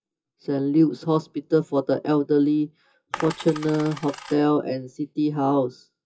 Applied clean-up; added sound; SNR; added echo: classical method WPE with log-MMSE.